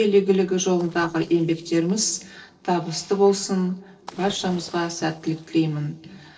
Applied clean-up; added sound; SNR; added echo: neural separator model SepFormer DNS4.